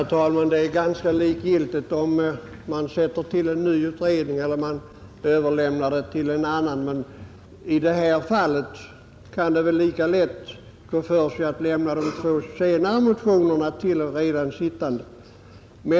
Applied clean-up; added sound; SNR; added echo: none; none; none; none.